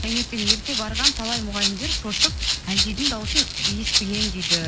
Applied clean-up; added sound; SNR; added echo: none; Rattle (instrument); -4 dB; none.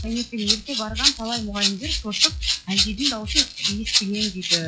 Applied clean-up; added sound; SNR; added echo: classical method log-MMSE.